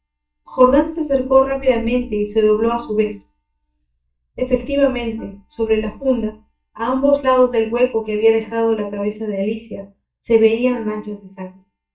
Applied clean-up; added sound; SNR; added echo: neural mask model DeepFilterNet 3.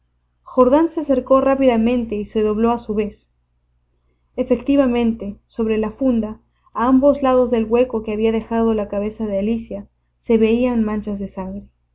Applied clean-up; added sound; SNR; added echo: none; none; none; none.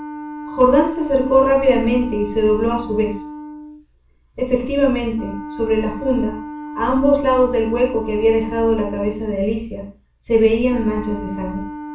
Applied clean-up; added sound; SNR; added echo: none; Wind instrument, woodwind instrument; 13 dB; reverberation time 0.3 s.